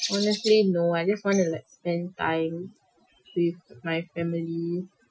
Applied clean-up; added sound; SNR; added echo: classical method Wiener filter.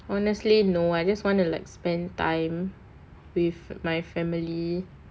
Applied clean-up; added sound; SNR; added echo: none; none; none; none.